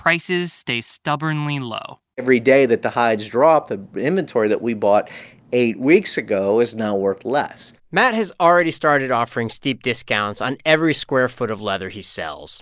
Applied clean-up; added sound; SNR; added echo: none; none; none; none.